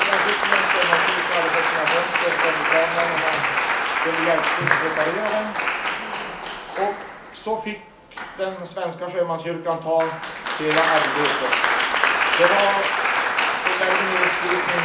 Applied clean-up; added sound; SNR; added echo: none; Applause; -4 dB; reverberation time 0.4 s.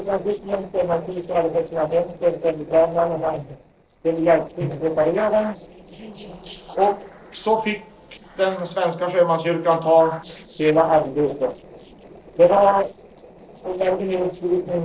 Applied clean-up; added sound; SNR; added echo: neural separator model SepFormer DNS4.